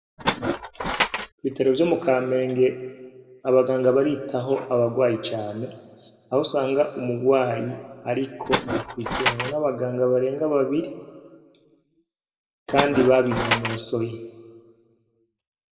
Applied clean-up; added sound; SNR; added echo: none; Tools; 1 dB; reverberation time 1.3 s.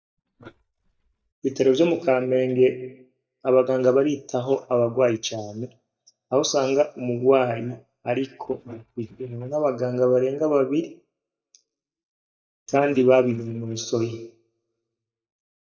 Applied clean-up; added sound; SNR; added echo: neural mask model DeepFilterNet 3.